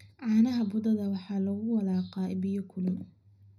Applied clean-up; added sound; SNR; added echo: none; none; none; reverberation time 0.5 s.